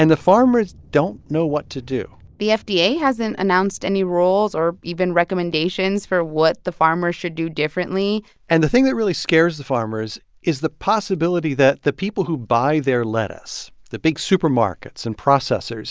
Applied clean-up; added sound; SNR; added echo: none; none; none; none.